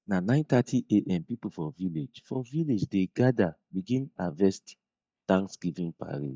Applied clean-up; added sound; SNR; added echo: neural mask model DeepFilterNet 3.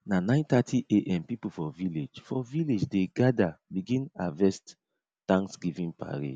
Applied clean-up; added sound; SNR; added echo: none; none; none; none.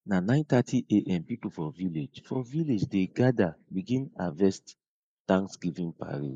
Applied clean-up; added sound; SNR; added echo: neural mask model Resemble Enhance denoiser.